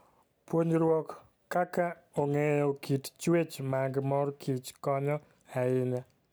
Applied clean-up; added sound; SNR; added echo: none; none; none; none.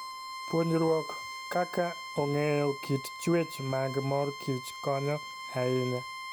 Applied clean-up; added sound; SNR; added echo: none; Bowed string instrument; 10 dB; none.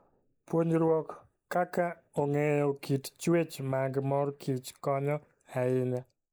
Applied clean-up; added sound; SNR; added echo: neural mask model Resemble Enhance denoiser.